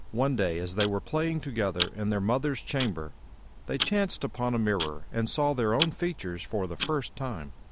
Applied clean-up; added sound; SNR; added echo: none; Tick-tock; 6 dB; none.